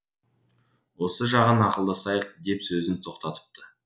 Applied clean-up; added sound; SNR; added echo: none; none; none; none.